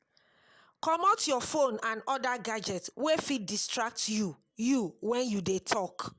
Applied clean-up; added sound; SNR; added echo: none; none; none; none.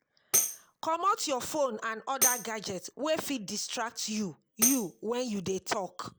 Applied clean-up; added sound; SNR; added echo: none; Tambourine; 1 dB; none.